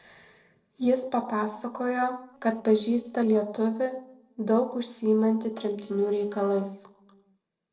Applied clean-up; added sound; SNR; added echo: neural separator model SepFormer DNS4.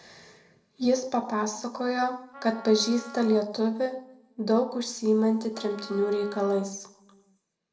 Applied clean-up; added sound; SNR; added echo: none; Wind instrument, woodwind instrument; 19 dB; reverberation time 0.5 s.